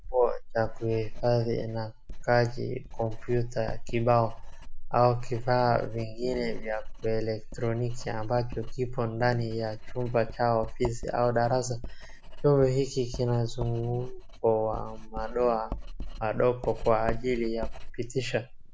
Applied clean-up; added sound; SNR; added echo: none; Writing; 6 dB; none.